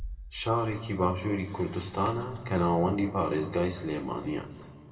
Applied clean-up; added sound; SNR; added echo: none; Bass drum; 19 dB; reverberation time 1.9 s.